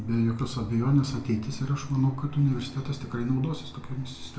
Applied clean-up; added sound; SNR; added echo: none; Fixed-wing aircraft, airplane; 19 dB; reverberation time 0.3 s.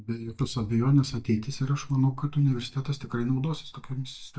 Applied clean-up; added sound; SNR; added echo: neural mask model DeepFilterNet 3.